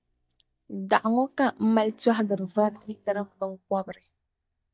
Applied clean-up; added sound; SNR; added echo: neural mask model DeepFilterNet 3.